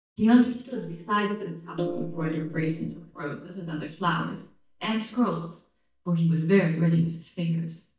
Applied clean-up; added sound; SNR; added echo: neural mask model DeepFilterNet 3.